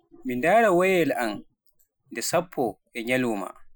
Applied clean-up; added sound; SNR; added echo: classical method Wiener filter.